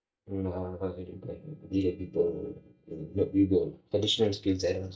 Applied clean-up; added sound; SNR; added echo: neural mask model DeepFilterNet 3.